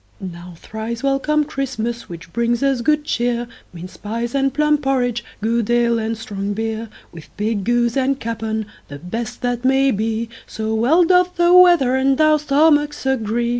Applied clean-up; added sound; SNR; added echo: none; none; none; none.